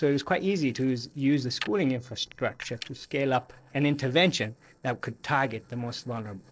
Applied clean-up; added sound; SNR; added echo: neural separator model SepFormer DNS4.